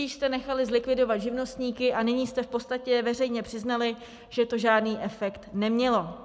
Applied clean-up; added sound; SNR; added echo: none; none; none; none.